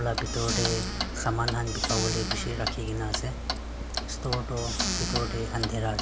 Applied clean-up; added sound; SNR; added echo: none; Clock + Squeak / Cupboard open or close; -1 dB; none.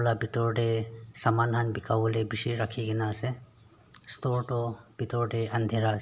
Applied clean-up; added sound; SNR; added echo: none; none; none; none.